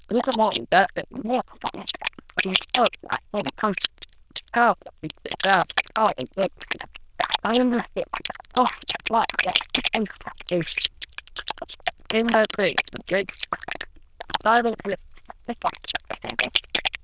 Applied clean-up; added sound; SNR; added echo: neural diffusion model UNIVERSE++.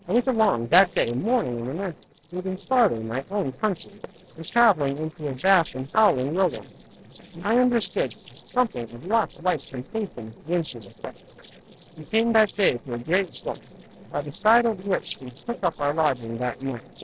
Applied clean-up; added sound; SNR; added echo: neural separator model SepFormer DNS4.